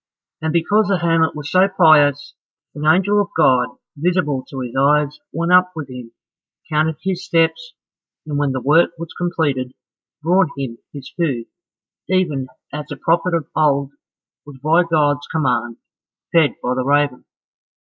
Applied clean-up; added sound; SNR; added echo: neural mask model Resemble Enhance denoiser.